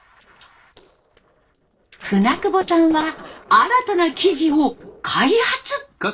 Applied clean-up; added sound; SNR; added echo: neural separator model SepFormer DNS4.